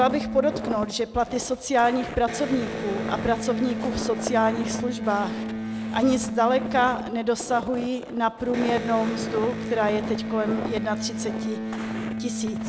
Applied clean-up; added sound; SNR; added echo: none; Electric guitar + Walk, footsteps; 5 dB; none.